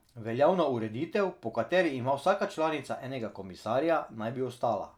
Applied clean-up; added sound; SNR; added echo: none; none; none; none.